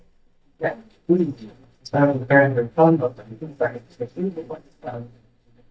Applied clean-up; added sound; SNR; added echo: neural mask model DeepFilterNet 3.